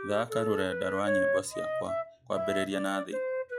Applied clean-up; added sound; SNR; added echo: classical method log-MMSE.